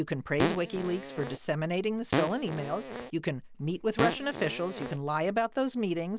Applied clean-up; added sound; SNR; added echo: none; Fart; 3 dB; none.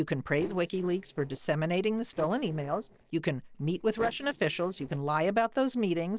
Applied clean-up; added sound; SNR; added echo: neural separator model SepFormer DNS4.